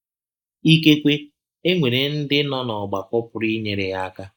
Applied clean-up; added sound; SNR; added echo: neural mask model Resemble Enhance denoiser.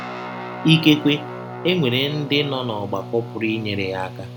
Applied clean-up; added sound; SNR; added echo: none; Guitar; 11 dB; none.